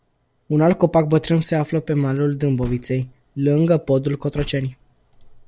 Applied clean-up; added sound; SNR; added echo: none; Car; 17 dB; none.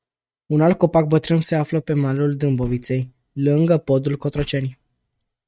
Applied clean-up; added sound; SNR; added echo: neural mask model RNNoise.